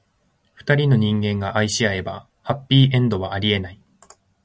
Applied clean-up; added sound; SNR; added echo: none; none; none; none.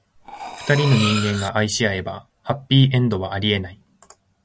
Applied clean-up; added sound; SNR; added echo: none; Cutlery, silverware; 8 dB; none.